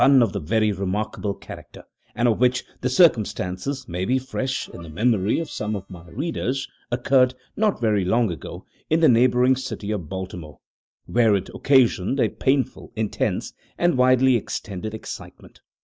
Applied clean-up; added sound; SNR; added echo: neural mask model DeepFilterNet 3.